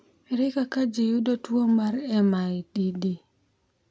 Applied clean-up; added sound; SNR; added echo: none; none; none; none.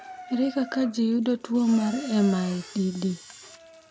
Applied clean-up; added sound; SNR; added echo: none; Camera + Bathtub (filling or washing) / Water tap, faucet; 17 dB; none.